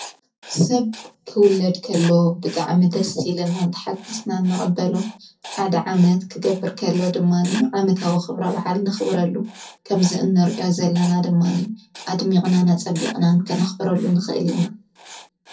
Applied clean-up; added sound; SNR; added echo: none; Writing; 20 dB; reverberation time 0.3 s.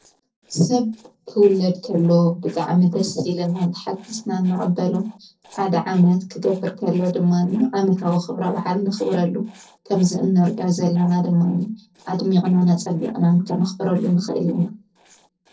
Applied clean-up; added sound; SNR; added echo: neural separator model SepFormer DNS4.